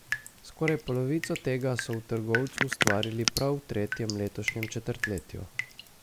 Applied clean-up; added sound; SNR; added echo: none; Drip; 4 dB; none.